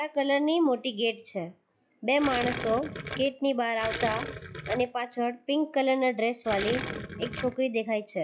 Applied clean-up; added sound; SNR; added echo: classical method log-MMSE.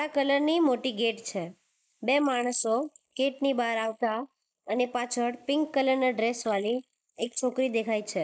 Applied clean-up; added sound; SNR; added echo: neural mask model Resemble Enhance denoiser.